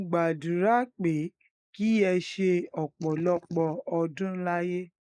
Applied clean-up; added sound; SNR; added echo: neural mask model Resemble Enhance denoiser.